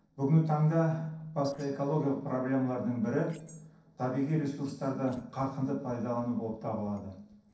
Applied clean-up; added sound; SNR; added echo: neural separator model SepFormer DNS4.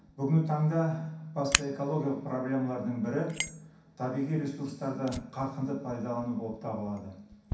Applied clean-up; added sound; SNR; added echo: none; Fire; 9 dB; reverberation time 0.7 s.